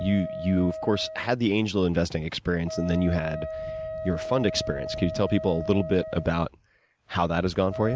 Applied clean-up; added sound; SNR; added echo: none; Wind instrument, woodwind instrument; 10 dB; none.